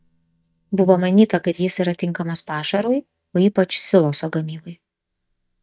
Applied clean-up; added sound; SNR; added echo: neural mask model DeepFilterNet 3.